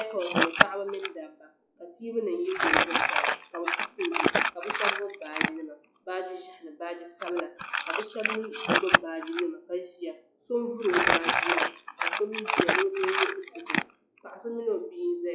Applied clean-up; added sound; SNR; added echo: classical method log-MMSE.